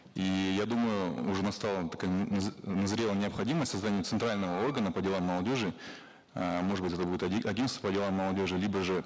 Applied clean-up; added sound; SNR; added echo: none; Wind instrument, woodwind instrument; 20 dB; none.